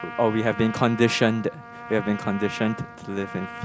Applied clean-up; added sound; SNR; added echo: none; Trumpet; 12 dB; none.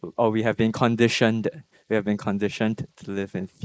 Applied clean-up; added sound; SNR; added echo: neural mask model Resemble Enhance denoiser.